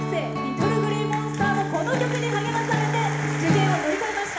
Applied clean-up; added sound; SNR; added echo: none; Acoustic guitar / Strum; -1 dB; reverberation time 1.0 s.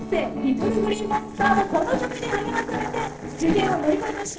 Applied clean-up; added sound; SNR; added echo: neural separator model SepFormer DNS4.